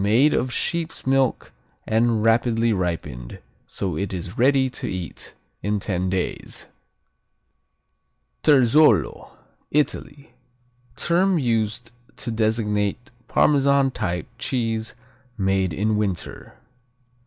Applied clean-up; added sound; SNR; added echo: none; none; none; none.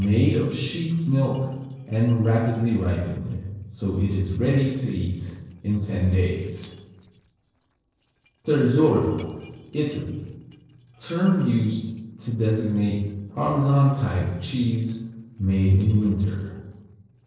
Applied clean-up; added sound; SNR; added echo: neural separator model SepFormer DNS4.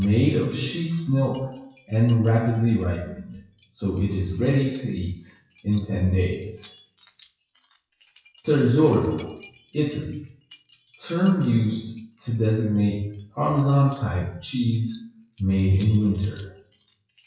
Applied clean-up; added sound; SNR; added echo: classical method WPE with log-MMSE.